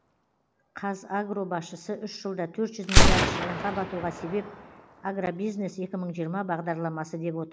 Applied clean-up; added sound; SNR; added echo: none; Gunshot, gunfire; -4 dB; none.